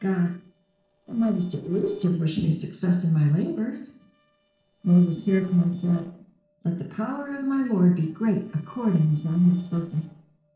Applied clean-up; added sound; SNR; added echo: neural separator model SepFormer DNS4.